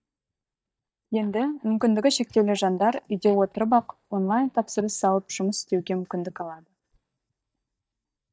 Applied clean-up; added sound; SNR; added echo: neural mask model DeepFilterNet 3.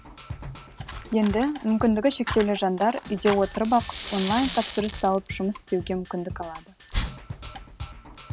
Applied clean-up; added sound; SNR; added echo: none; Fire + Percussion; 9 dB; none.